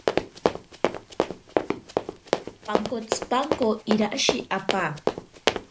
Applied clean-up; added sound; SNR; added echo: none; Run; -2 dB; none.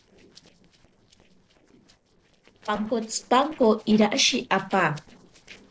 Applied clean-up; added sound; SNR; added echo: neural separator model SepFormer DNS4.